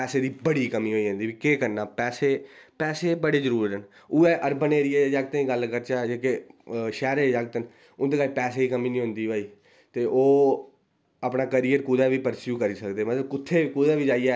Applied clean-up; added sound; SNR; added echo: none; none; none; none.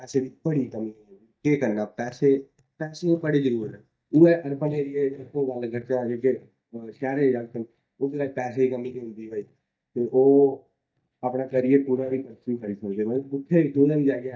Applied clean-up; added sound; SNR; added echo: neural mask model DeepFilterNet 3.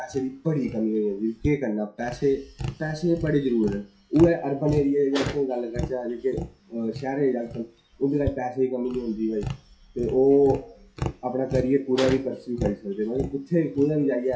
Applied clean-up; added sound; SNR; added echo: classical method WPE with log-MMSE.